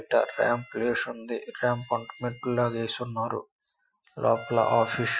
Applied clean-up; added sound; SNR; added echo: classical method Wiener filter.